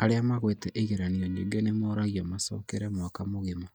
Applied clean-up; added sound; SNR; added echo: neural mask model DeepFilterNet 3.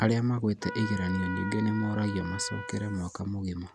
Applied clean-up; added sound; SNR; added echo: none; Trumpet; 12 dB; none.